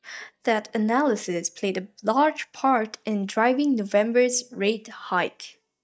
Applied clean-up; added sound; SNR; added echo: neural mask model DeepFilterNet 3.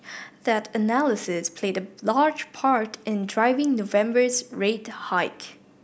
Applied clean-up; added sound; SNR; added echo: none; none; none; none.